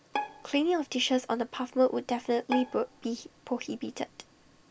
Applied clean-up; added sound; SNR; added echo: none; Bowed string instrument; 11 dB; none.